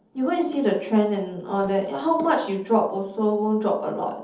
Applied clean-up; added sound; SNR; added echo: neural separator model SepFormer DNS4.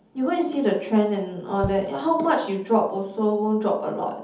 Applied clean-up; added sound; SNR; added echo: none; Knock; 13 dB; reverberation time 0.6 s.